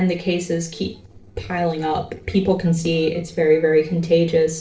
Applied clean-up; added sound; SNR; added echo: neural separator model SepFormer DNS4.